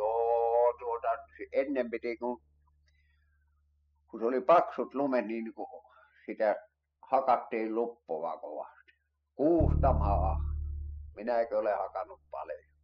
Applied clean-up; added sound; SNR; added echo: classical method spectral subtraction.